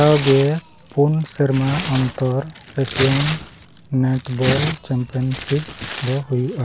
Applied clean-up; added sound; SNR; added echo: none; Tearing; 10 dB; none.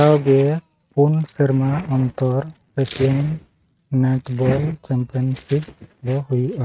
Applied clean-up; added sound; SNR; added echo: neural mask model RNNoise.